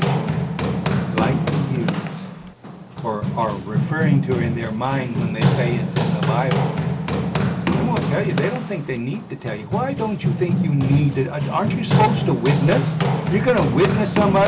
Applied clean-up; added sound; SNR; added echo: none; Run; -1 dB; none.